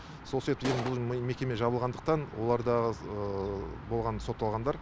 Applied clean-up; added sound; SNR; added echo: none; Gunshot, gunfire; 4 dB; none.